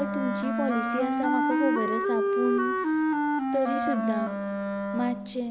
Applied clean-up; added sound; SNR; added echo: none; Wind instrument, woodwind instrument; -4 dB; none.